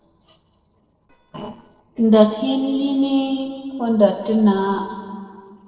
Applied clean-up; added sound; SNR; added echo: neural separator model SepFormer DNS4.